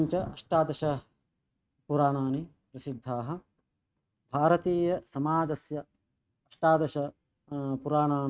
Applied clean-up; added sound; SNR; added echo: neural mask model RNNoise.